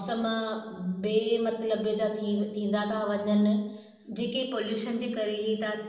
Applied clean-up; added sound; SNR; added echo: none; none; none; reverberation time 1.1 s.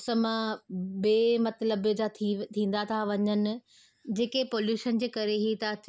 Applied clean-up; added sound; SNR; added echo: none; none; none; none.